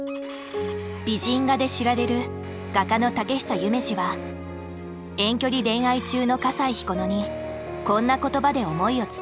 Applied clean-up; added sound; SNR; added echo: none; Chicken, rooster + Domestic sounds, home sounds; 19 dB; none.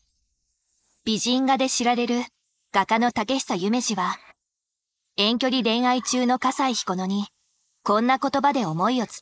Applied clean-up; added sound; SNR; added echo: neural mask model Resemble Enhance denoiser.